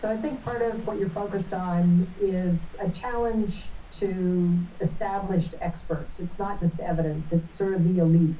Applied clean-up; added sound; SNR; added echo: none; Wind; 11 dB; reverberation time 0.3 s.